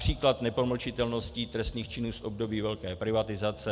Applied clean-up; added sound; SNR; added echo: none; Bass guitar; 18 dB; none.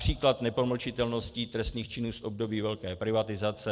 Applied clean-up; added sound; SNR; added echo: neural separator model SepFormer DNS4.